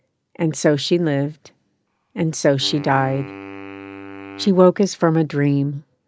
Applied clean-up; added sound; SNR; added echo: none; Wind instrument, woodwind instrument; 17 dB; none.